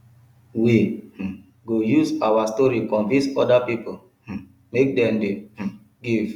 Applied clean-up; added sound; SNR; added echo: none; none; none; none.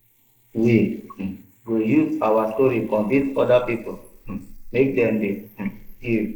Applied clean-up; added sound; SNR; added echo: neural mask model Resemble Enhance denoiser.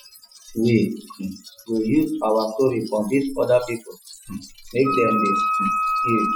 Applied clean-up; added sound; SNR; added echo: classical method Wiener filter.